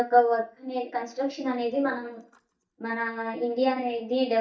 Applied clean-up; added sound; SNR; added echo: neural mask model DeepFilterNet 3.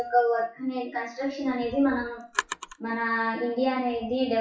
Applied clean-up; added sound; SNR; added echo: classical method WPE with log-MMSE.